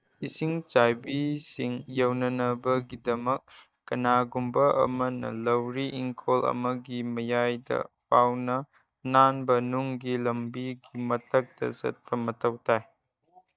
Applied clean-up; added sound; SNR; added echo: neural mask model DeepFilterNet 3.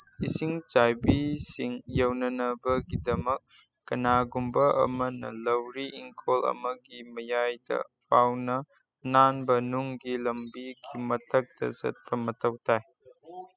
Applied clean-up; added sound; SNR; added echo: classical method spectral subtraction.